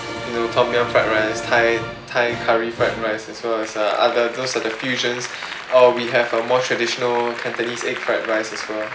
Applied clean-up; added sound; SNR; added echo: none; Applause; 11 dB; none.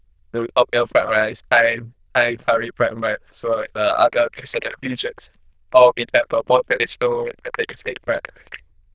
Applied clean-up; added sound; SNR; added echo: neural diffusion model UNIVERSE++.